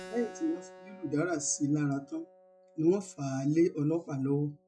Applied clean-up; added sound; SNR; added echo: classical method log-MMSE.